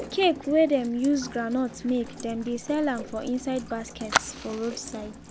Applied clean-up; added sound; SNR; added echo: none; Fire + Rain; 9 dB; none.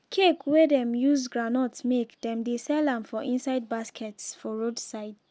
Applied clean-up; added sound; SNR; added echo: none; none; none; none.